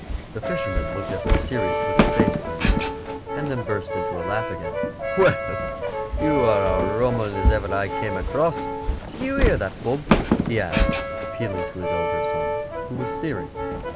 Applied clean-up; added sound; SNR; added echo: none; Walk, footsteps + Brass instrument; -3 dB; none.